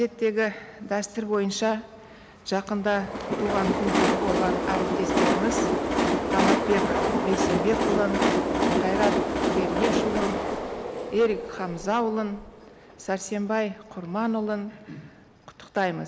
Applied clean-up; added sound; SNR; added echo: none; Train; -1 dB; none.